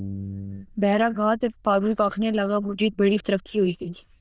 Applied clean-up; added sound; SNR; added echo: neural diffusion model UNIVERSE++.